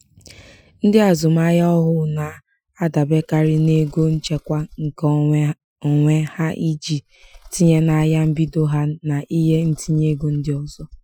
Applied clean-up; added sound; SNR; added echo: classical method Wiener filter.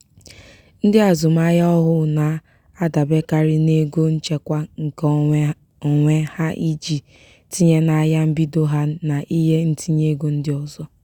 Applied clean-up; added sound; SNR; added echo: none; none; none; none.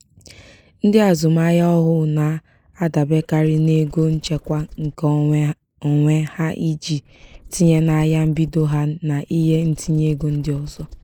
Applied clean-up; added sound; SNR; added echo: neural mask model Resemble Enhance denoiser.